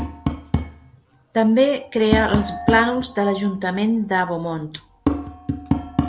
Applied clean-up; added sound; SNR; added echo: none; Tap; 5 dB; none.